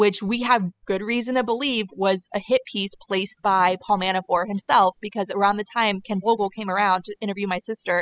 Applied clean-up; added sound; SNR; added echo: classical method spectral subtraction.